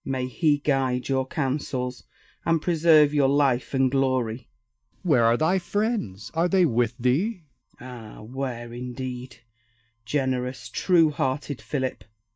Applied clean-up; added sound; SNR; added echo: neural mask model DeepFilterNet 3.